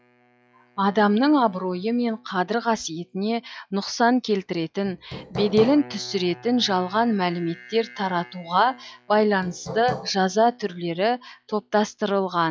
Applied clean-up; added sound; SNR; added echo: classical method log-MMSE.